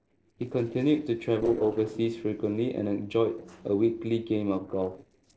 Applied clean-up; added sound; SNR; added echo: neural separator model SepFormer DNS4.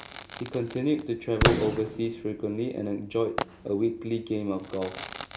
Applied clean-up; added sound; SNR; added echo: none; Crackle / Fireworks; 4 dB; none.